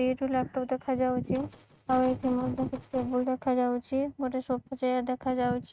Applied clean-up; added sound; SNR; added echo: neural mask model RNNoise.